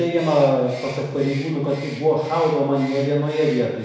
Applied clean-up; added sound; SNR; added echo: none; Bird; 20 dB; reverberation time 1.1 s.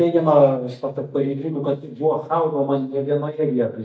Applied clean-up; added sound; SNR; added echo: neural mask model DeepFilterNet 3.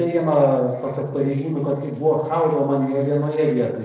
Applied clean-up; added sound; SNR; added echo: neural separator model SepFormer DNS4.